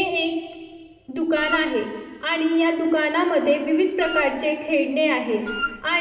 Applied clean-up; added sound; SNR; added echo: none; Wind instrument, woodwind instrument; 7 dB; reverberation time 2.1 s.